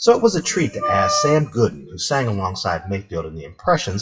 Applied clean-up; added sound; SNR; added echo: classical method WPE with log-MMSE.